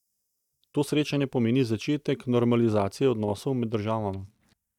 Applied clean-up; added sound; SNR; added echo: neural mask model DeepFilterNet 3.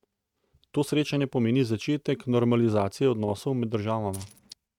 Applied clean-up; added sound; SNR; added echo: neural mask model RNNoise.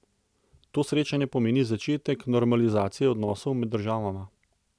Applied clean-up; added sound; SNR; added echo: none; none; none; none.